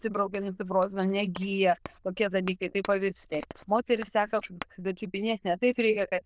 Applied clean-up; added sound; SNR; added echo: neural diffusion model UNIVERSE++.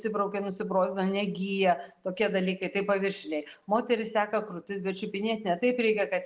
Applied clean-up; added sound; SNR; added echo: none; none; none; none.